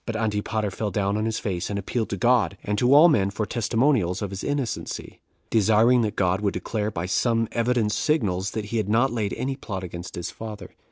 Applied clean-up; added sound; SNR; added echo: none; none; none; none.